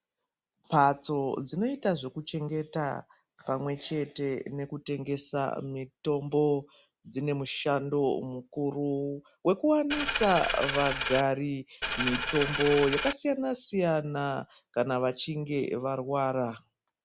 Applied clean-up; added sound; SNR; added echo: none; Coin (dropping); 1 dB; none.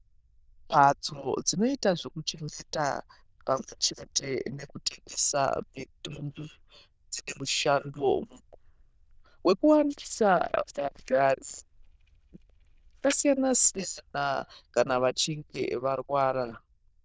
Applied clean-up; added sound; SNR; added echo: neural diffusion model UNIVERSE++.